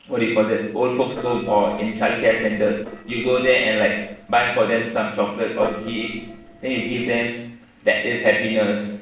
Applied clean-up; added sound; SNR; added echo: neural separator model SepFormer DNS4.